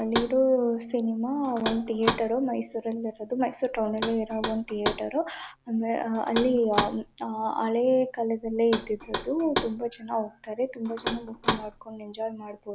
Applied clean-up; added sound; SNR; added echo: none; Knock; 7 dB; none.